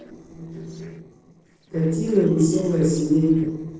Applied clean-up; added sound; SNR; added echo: neural separator model SepFormer DNS4.